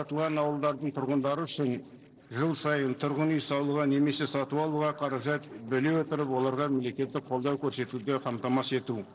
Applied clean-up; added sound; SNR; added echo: neural separator model SepFormer DNS4.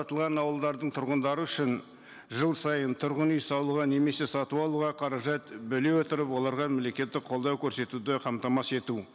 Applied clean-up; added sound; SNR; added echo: none; none; none; none.